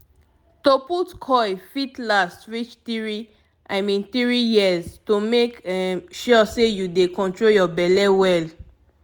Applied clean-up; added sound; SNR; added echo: none; none; none; none.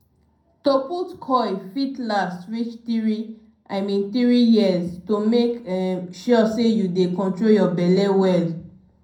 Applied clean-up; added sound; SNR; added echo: none; none; none; reverberation time 0.5 s.